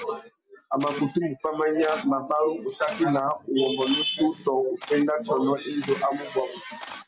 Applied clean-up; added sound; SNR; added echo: none; Camera; 19 dB; none.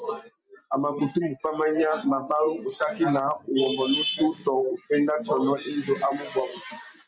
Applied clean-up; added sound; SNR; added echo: none; none; none; none.